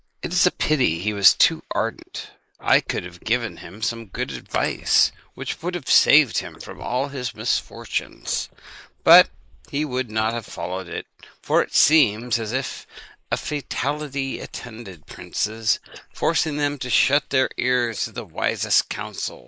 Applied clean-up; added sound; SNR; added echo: neural mask model Resemble Enhance denoiser.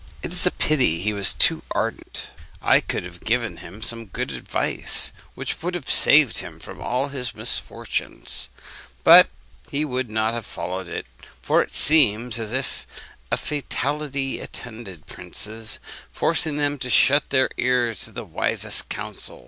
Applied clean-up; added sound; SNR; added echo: none; none; none; none.